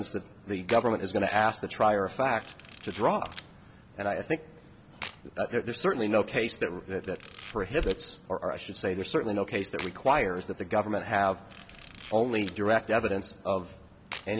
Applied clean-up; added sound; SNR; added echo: none; Camera; 17 dB; none.